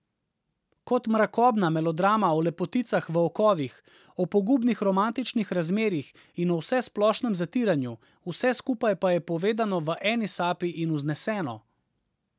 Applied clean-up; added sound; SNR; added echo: none; none; none; none.